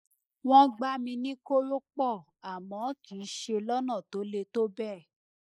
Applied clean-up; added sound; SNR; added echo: neural mask model Resemble Enhance denoiser.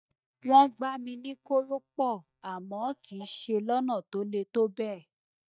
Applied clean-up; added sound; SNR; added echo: neural mask model DeepFilterNet 3.